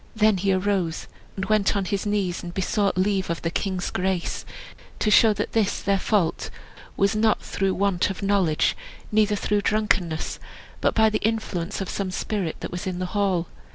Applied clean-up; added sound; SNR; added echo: none; none; none; none.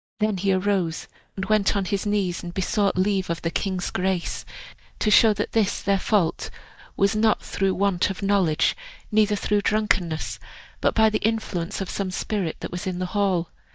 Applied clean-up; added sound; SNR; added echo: neural mask model DeepFilterNet 3.